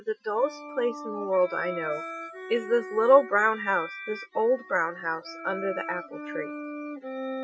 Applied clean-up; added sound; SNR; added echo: classical method Wiener filter.